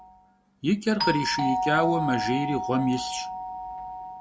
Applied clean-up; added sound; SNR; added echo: none; Doorbell; 3 dB; none.